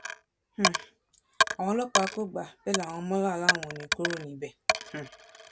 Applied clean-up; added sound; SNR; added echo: none; Coin (dropping); -2 dB; none.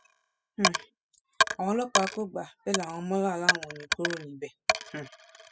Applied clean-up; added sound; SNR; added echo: classical method spectral subtraction.